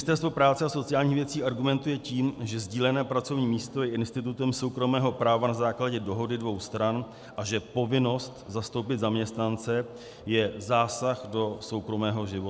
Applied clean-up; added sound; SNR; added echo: none; none; none; none.